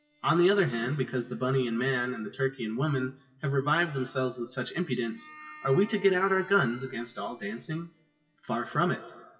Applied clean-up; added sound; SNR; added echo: classical method WPE with log-MMSE.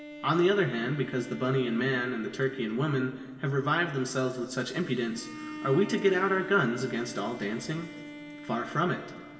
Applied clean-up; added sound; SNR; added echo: none; Bowed string instrument; 15 dB; reverberation time 2.8 s.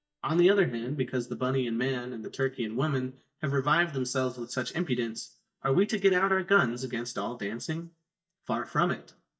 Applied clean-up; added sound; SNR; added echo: neural mask model DeepFilterNet 3.